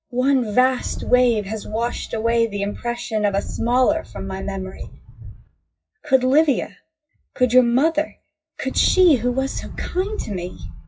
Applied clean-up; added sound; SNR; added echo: classical method WPE with log-MMSE.